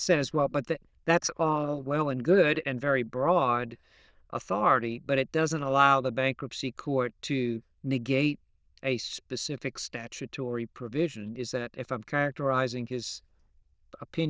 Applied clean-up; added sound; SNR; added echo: neural diffusion model UNIVERSE++.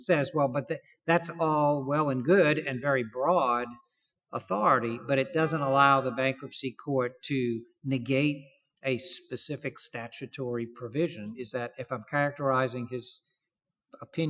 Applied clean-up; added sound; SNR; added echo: classical method Wiener filter.